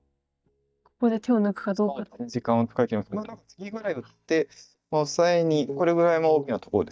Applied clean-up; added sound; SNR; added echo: neural mask model DeepFilterNet 3.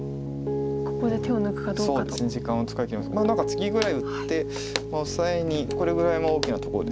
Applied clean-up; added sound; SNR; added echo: none; Piano; 3 dB; none.